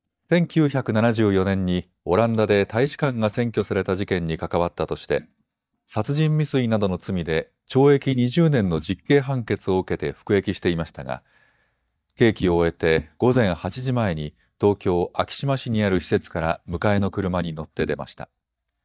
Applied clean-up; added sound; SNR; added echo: neural mask model DeepFilterNet 3.